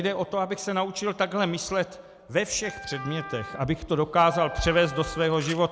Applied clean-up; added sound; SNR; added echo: none; Wind instrument, woodwind instrument + Camera; 14 dB; none.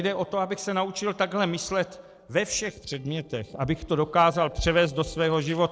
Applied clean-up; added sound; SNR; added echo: neural separator model SepFormer DNS4.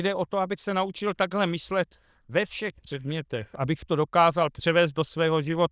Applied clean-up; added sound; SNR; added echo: neural diffusion model UNIVERSE++.